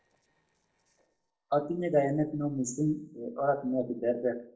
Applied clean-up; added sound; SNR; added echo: neural separator model SepFormer DNS4.